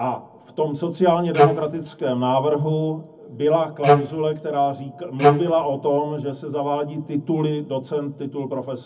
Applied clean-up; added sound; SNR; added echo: none; Wind instrument, woodwind instrument; -4 dB; reverberation time 0.3 s.